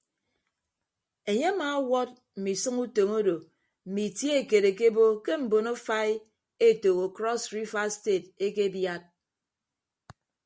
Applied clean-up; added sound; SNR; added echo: none; none; none; none.